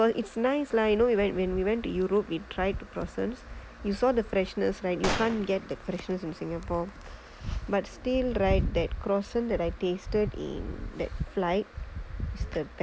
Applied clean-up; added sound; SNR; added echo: none; Gunshot, gunfire; 6 dB; none.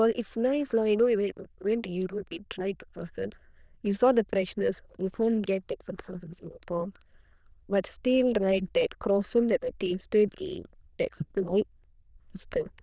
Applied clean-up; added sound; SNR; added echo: neural diffusion model UNIVERSE++.